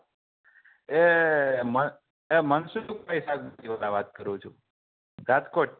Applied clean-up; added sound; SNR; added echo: none; none; none; none.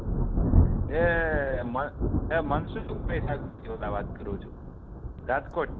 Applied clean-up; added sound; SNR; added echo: none; Thunder; -3 dB; none.